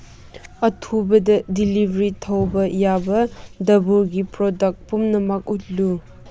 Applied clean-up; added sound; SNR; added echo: none; Thump, thud; 19 dB; none.